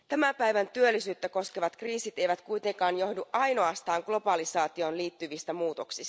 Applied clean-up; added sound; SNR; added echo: none; none; none; none.